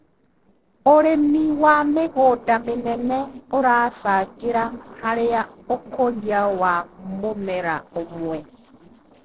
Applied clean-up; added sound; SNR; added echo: neural separator model SepFormer DNS4.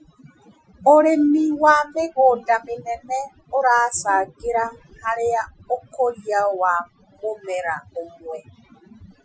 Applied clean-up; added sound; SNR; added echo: classical method Wiener filter.